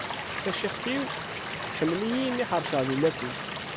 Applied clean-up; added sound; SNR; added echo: none; Stream / Liquid; 4 dB; none.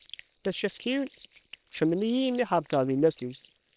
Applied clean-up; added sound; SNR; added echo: neural separator model SepFormer WHAM!.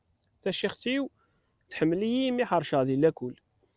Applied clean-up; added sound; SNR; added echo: none; none; none; none.